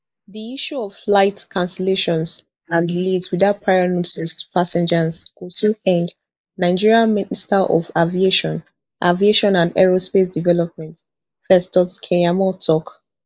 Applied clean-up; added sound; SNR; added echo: neural mask model Resemble Enhance denoiser.